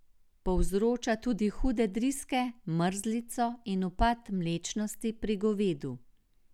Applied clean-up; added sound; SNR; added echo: none; none; none; none.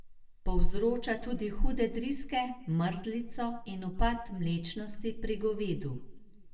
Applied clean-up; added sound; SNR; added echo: none; none; none; reverberation time 0.6 s.